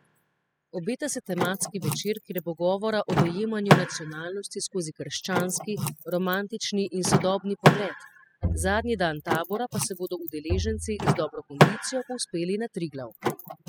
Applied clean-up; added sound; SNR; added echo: classical method spectral subtraction.